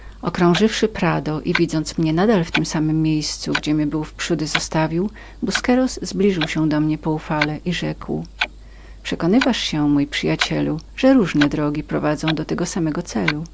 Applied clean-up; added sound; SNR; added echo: none; Clock; 11 dB; none.